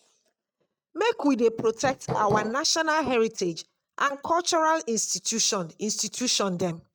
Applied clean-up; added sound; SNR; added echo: neural mask model RNNoise.